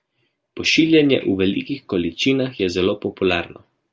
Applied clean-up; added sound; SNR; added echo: none; none; none; none.